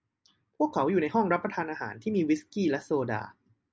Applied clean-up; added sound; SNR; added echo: none; none; none; none.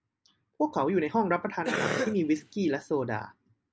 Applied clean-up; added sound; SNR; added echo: none; Cough; 3 dB; none.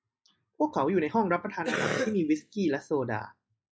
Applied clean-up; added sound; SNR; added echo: classical method log-MMSE.